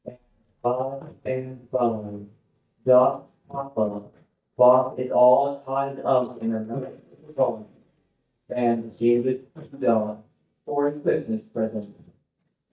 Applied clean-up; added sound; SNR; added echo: neural mask model DeepFilterNet 3.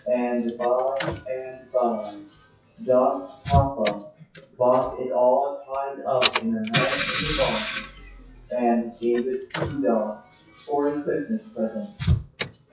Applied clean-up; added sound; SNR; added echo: classical method WPE with log-MMSE.